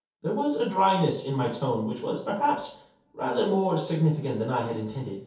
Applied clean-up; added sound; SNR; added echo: none; none; none; reverberation time 0.6 s.